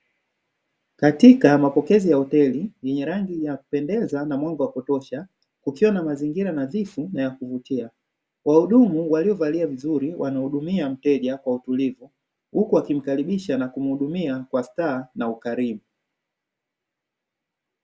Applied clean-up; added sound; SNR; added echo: none; none; none; none.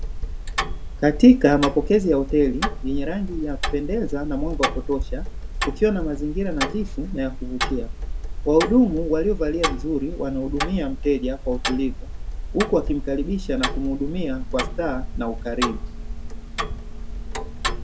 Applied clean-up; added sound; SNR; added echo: none; Tick-tock; 4 dB; none.